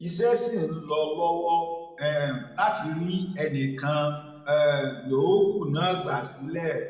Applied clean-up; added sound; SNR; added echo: none; none; none; reverberation time 1.3 s.